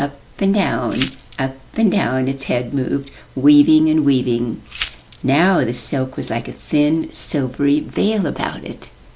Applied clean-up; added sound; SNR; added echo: none; Glass; 14 dB; none.